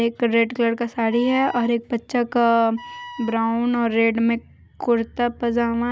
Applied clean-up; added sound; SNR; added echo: none; Wind instrument, woodwind instrument; 19 dB; none.